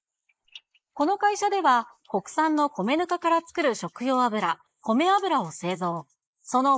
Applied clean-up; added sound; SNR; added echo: neural mask model Resemble Enhance denoiser.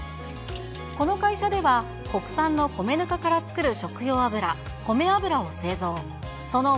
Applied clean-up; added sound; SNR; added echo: none; Piano; 17 dB; none.